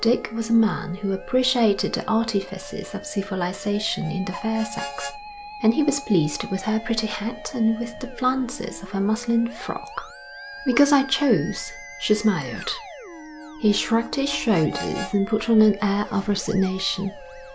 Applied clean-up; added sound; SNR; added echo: none; Harmonica + Musical instrument; 15 dB; none.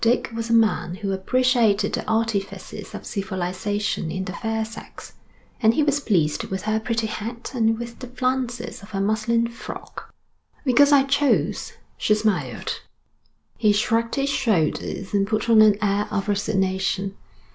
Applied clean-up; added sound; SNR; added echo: none; none; none; none.